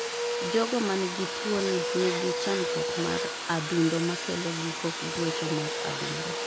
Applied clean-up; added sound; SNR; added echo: none; Domestic sounds, home sounds; 1 dB; none.